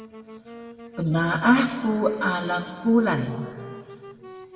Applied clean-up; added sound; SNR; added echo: none; Wind instrument, woodwind instrument; 18 dB; reverberation time 1.8 s.